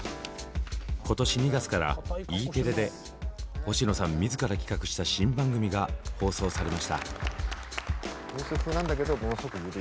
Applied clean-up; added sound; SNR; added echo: none; none; none; none.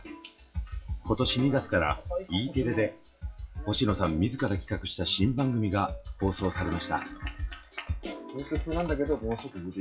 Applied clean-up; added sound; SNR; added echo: classical method WPE with log-MMSE.